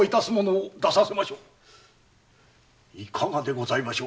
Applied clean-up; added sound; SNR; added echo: none; none; none; none.